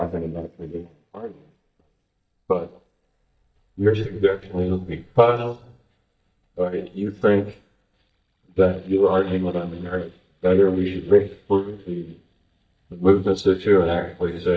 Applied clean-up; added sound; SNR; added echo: neural mask model DeepFilterNet 3.